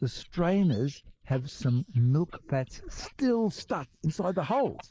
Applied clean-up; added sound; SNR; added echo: neural mask model Resemble Enhance denoiser.